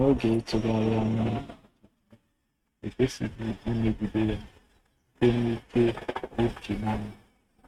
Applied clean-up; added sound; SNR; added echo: neural mask model RNNoise.